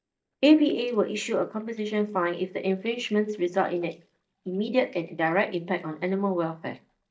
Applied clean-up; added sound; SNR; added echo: neural mask model DeepFilterNet 3.